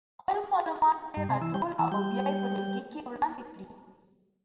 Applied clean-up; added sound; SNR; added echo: none; Organ; 3 dB; reverberation time 1.5 s.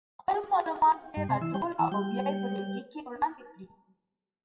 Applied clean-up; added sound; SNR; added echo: classical method WPE with log-MMSE.